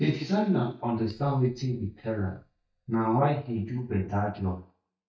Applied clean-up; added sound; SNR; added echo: neural mask model DeepFilterNet 3.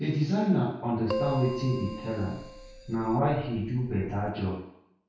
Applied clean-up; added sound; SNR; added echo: none; Keyboard (musical); 9 dB; reverberation time 0.6 s.